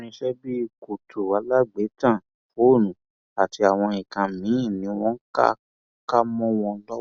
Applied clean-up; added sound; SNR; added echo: none; none; none; none.